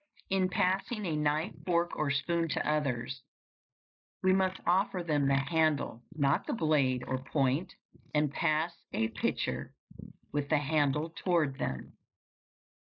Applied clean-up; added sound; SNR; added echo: neural mask model Resemble Enhance denoiser.